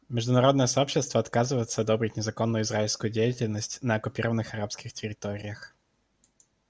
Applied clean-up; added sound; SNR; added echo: none; none; none; none.